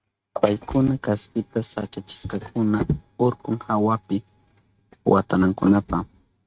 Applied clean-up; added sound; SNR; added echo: neural mask model RNNoise.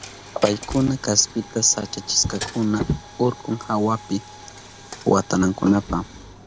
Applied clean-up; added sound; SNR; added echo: none; Drawer open or close + Coin (dropping); 12 dB; none.